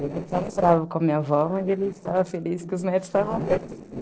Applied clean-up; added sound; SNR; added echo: neural separator model SepFormer DNS4.